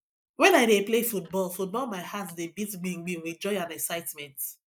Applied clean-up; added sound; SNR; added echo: neural mask model Resemble Enhance denoiser.